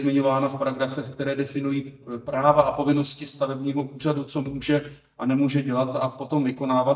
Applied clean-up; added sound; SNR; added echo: neural mask model DeepFilterNet 3.